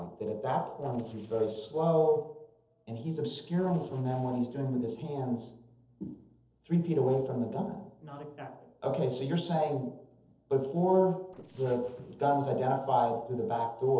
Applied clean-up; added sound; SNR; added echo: neural separator model SepFormer DNS4.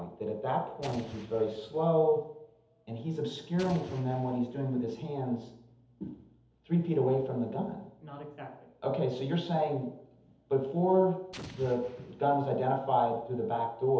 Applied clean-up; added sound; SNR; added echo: none; Explosion; 17 dB; reverberation time 0.8 s.